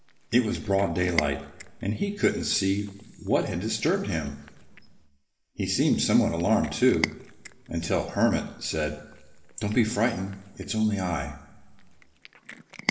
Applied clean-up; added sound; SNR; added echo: none; Cat; 14 dB; reverberation time 1.1 s.